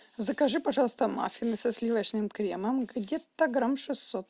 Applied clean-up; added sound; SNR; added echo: none; none; none; none.